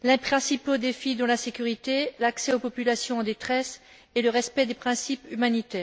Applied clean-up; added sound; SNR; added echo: none; none; none; none.